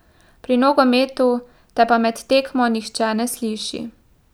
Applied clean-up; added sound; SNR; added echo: none; none; none; none.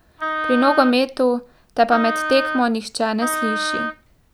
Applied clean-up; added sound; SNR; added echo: none; Wind instrument, woodwind instrument; 6 dB; none.